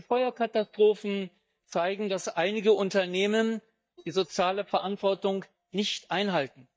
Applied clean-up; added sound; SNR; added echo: neural mask model DeepFilterNet 3.